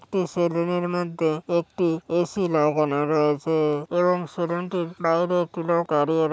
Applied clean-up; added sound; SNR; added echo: none; none; none; none.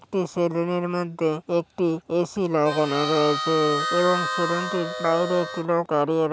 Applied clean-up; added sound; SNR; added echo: none; Harmonica; 5 dB; none.